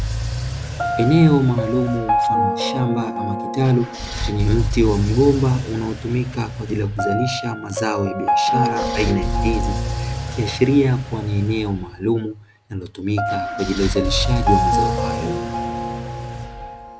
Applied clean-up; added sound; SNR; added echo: none; Piano + Engine / Car; 2 dB; none.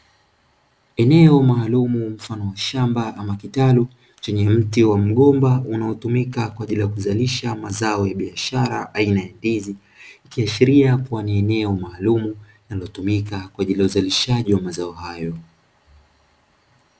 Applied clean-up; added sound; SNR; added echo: none; none; none; none.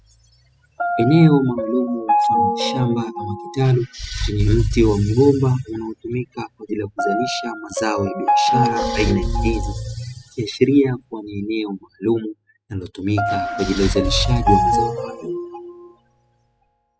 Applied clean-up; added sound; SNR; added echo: classical method spectral subtraction.